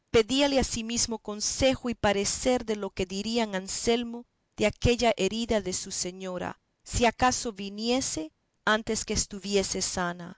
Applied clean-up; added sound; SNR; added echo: none; none; none; none.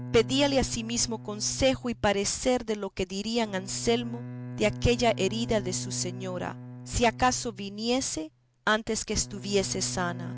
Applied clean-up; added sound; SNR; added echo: none; Bowed string instrument; 12 dB; none.